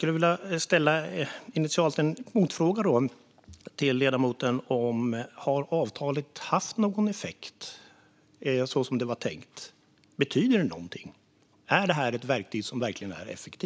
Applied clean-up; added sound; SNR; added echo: none; none; none; none.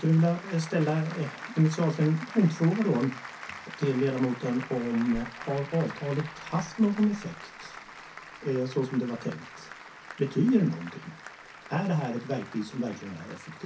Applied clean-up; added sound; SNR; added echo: none; Applause; 15 dB; reverberation time 0.3 s.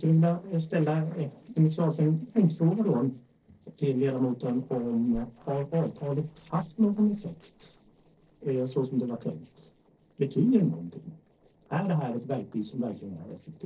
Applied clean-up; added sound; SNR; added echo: neural separator model SepFormer DNS4.